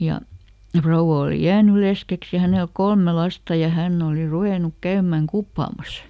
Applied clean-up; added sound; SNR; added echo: none; none; none; none.